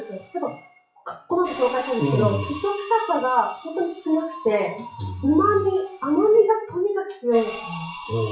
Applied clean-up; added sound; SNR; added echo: classical method WPE with log-MMSE.